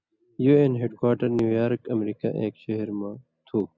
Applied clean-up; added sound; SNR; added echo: none; none; none; none.